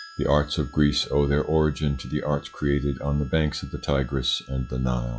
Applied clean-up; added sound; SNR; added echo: classical method log-MMSE.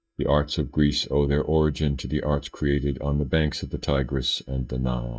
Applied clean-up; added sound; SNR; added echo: neural mask model DeepFilterNet 3.